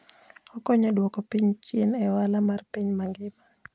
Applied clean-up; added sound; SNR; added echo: none; none; none; none.